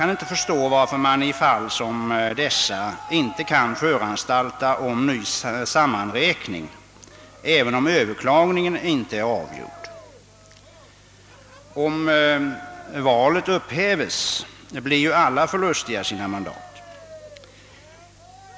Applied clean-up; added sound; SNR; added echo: none; Cheering; 20 dB; none.